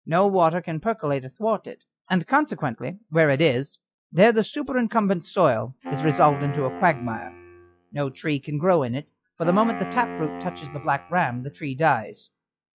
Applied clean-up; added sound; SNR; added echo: classical method log-MMSE.